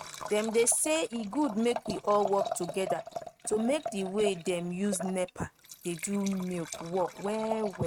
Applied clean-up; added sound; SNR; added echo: neural mask model RNNoise.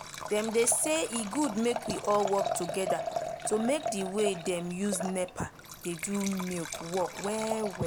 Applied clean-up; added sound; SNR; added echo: none; Liquid; 6 dB; none.